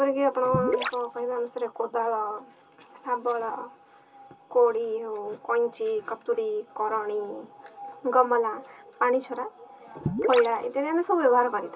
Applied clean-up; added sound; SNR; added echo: none; Gurgling / Liquid; 4 dB; reverberation time 0.2 s.